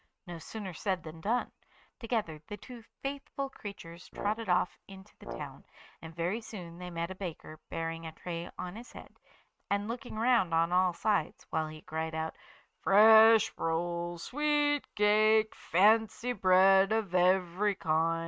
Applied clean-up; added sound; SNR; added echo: neural mask model RNNoise.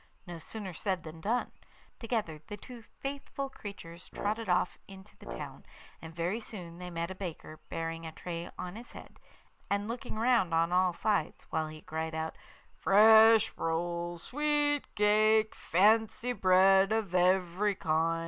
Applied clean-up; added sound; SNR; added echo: none; Brass instrument; 13 dB; none.